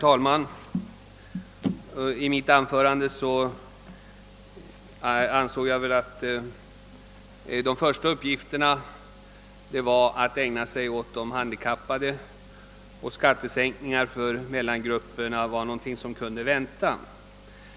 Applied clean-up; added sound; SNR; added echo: none; none; none; none.